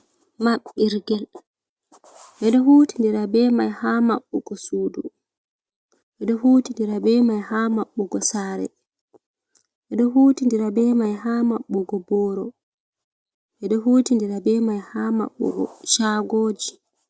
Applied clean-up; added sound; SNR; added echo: none; none; none; none.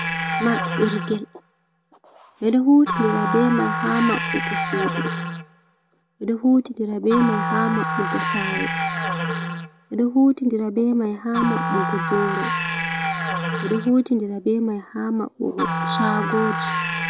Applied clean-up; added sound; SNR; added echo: none; Musical instrument; 3 dB; none.